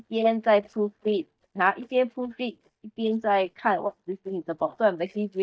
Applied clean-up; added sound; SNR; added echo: neural mask model DeepFilterNet 3.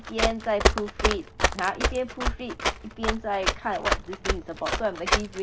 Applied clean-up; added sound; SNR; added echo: none; Run; -3 dB; none.